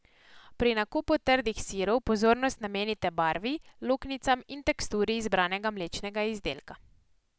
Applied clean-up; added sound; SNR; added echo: none; none; none; none.